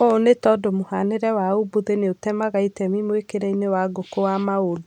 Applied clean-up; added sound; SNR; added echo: none; none; none; none.